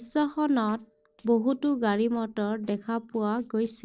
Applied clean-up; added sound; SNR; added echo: neural separator model SepFormer DNS4.